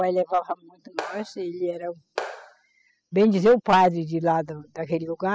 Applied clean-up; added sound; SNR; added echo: classical method spectral subtraction.